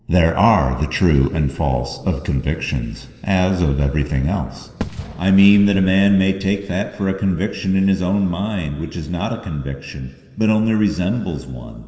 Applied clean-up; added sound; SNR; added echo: neural separator model SepFormer DNS4.